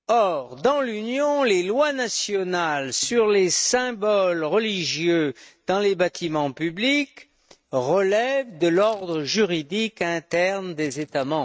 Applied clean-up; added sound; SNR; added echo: neural mask model RNNoise.